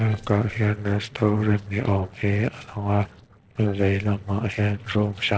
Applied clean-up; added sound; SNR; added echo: neural separator model SepFormer DNS4.